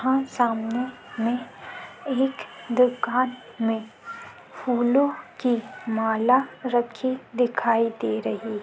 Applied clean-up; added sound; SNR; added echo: none; none; none; none.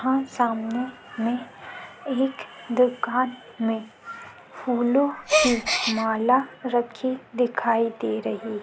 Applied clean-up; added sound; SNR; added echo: none; Gasp; -1 dB; none.